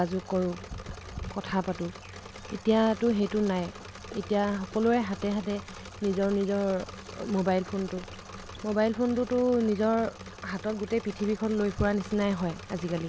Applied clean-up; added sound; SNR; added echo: none; Engine / Mechanisms; 15 dB; none.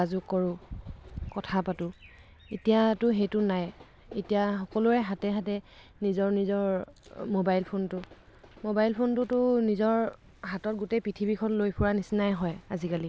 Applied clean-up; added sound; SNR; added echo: none; none; none; none.